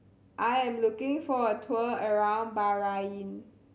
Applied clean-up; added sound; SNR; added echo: none; none; none; none.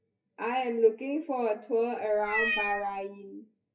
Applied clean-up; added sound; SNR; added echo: classical method WPE with log-MMSE.